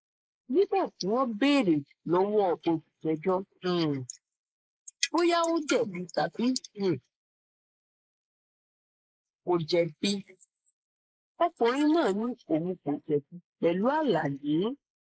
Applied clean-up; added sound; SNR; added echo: neural mask model Resemble Enhance denoiser.